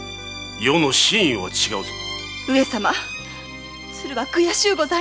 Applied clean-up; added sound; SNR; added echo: none; none; none; none.